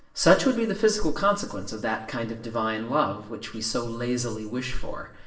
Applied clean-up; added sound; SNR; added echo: none; none; none; reverberation time 0.7 s.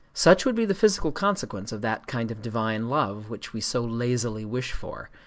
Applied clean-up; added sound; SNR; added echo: none; none; none; none.